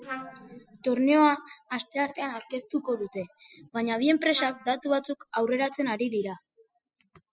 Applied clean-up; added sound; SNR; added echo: classical method spectral subtraction.